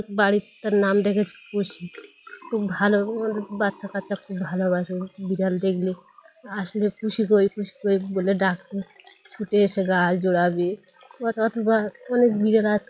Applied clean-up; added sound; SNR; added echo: classical method log-MMSE.